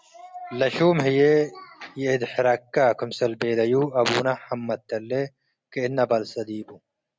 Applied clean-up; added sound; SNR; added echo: none; none; none; none.